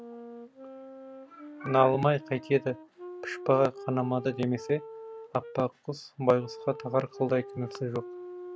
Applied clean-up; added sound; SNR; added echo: none; Wind instrument, woodwind instrument; 14 dB; none.